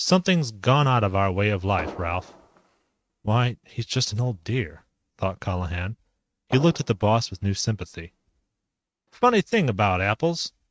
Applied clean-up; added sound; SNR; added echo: neural mask model RNNoise.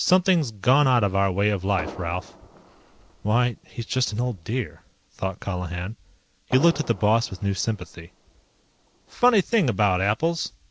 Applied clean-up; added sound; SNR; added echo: none; Fireworks; 18 dB; none.